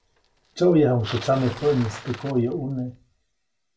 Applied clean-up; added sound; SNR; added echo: none; Bicycle; 17 dB; reverberation time 0.2 s.